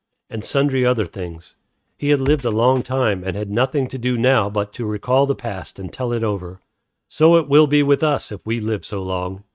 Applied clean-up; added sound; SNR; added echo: neural mask model RNNoise.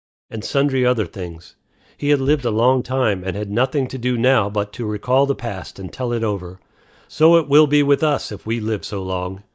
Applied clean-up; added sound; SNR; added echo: neural mask model DeepFilterNet 3.